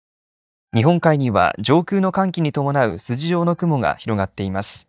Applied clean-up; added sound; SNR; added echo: neural mask model DeepFilterNet 3.